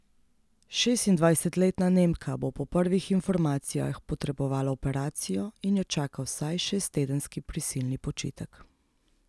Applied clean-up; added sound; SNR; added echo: none; none; none; none.